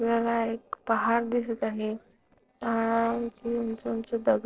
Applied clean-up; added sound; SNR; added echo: neural separator model SepFormer DNS4.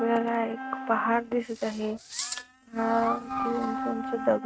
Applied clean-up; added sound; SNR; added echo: neural mask model RNNoise.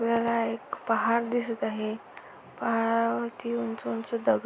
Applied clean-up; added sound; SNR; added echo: none; none; none; none.